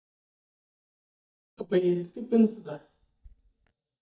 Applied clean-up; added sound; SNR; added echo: neural mask model DeepFilterNet 3.